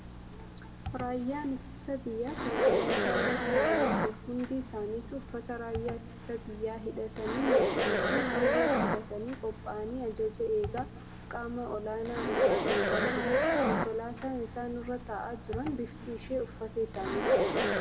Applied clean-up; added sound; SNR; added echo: none; Zipper (clothing); -4 dB; reverberation time 1.0 s.